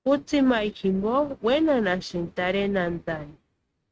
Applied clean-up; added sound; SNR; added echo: neural mask model RNNoise.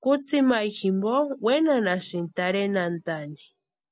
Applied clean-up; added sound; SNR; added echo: none; none; none; none.